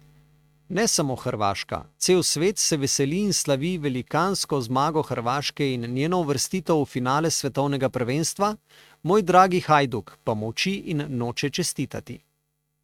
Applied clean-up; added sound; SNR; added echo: neural mask model RNNoise.